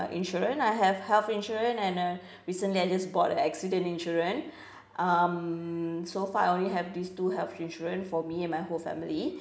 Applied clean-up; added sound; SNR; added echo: none; none; none; none.